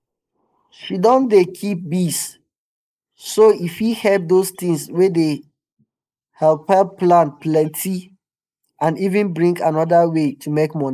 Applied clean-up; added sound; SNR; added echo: neural mask model Resemble Enhance denoiser.